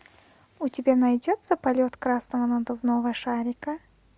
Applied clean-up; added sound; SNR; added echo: none; none; none; none.